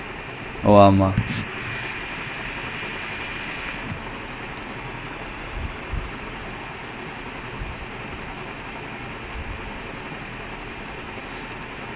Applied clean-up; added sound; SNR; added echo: none; none; none; none.